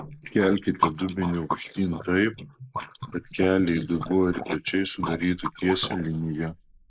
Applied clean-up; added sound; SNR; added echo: neural mask model Resemble Enhance denoiser.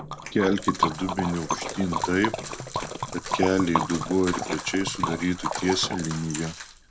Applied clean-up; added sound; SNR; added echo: none; Liquid; 4 dB; none.